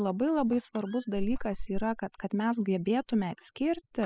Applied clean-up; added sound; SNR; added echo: classical method spectral subtraction.